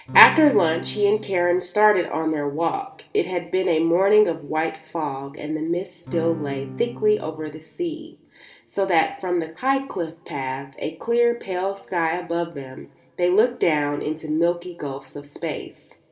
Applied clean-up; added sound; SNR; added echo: none; Acoustic guitar / Strum; 12 dB; reverberation time 0.3 s.